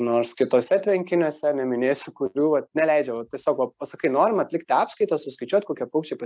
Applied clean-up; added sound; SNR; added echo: none; none; none; none.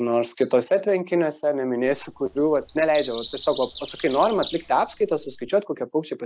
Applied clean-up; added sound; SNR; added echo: none; Bird vocalization, bird call, bird song; 17 dB; none.